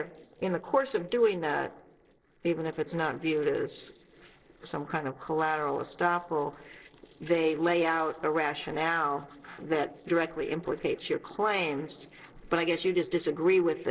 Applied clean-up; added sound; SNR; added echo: neural separator model SepFormer DNS4.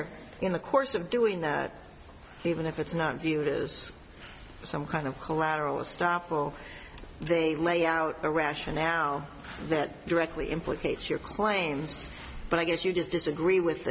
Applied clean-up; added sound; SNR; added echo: none; none; none; none.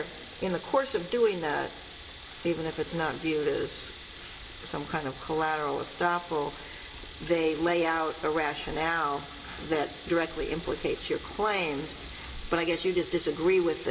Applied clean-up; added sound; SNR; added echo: none; Tools; 17 dB; reverberation time 0.3 s.